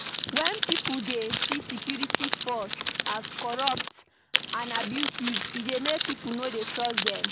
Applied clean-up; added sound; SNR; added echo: none; Crackle; -1 dB; none.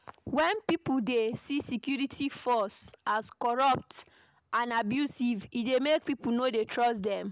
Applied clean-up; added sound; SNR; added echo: none; none; none; none.